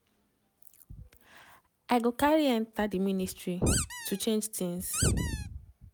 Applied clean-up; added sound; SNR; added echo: none; Squeak; 5 dB; none.